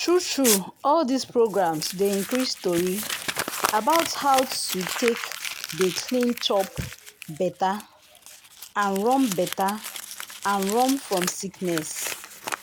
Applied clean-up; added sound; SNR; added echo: none; Crumpling, crinkling; 8 dB; none.